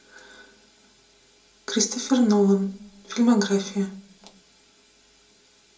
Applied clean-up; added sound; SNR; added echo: none; none; none; reverberation time 0.2 s.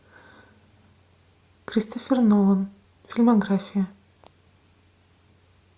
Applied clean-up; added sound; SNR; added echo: none; none; none; none.